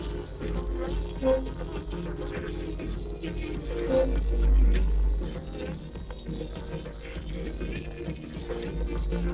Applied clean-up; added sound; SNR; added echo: neural separator model SepFormer DNS4.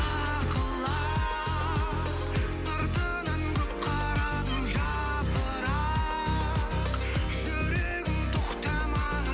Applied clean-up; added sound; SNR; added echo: none; none; none; none.